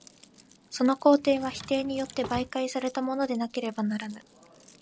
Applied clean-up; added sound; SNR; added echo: none; Drawer open or close + Keys jangling; 20 dB; none.